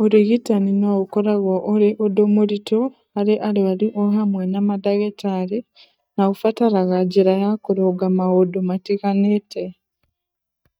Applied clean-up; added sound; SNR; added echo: neural mask model DeepFilterNet 3.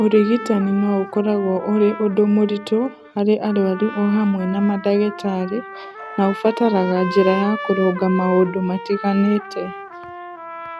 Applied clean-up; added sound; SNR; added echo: none; Trumpet; 13 dB; none.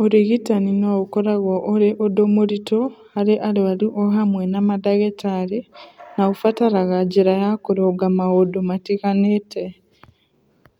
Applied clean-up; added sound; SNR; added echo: none; none; none; none.